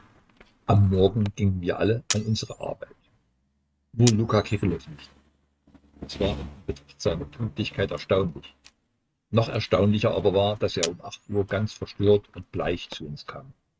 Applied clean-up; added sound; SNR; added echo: neural mask model RNNoise.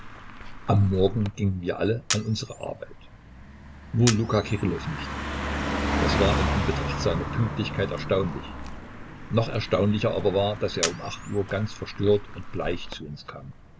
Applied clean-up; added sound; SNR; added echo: none; Car passing by + Camera; 5 dB; none.